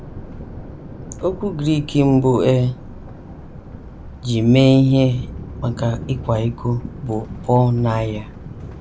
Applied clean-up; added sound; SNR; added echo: none; Thunder; 14 dB; none.